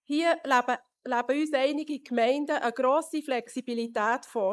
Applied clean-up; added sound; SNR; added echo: neural mask model Resemble Enhance denoiser.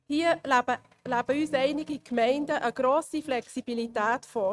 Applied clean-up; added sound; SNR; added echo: neural mask model RNNoise.